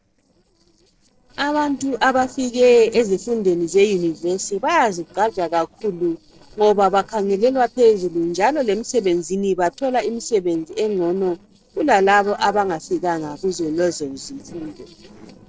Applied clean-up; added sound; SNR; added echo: neural separator model SepFormer DNS4.